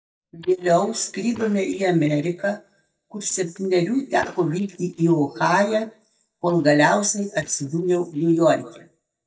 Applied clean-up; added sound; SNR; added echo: neural mask model DeepFilterNet 3.